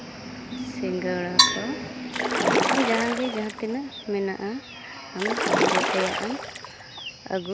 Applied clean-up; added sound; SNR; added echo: none; Splash, splatter + Percussion; -5 dB; none.